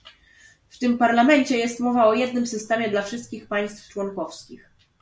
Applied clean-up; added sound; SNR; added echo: none; none; none; none.